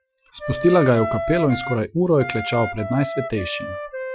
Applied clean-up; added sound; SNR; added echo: classical method Wiener filter.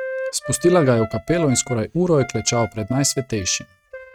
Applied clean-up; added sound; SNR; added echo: neural mask model RNNoise.